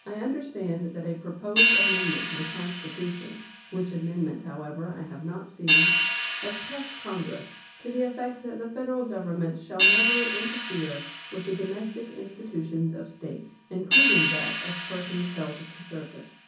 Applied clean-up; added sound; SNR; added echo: none; Hi-hat; -4 dB; reverberation time 0.6 s.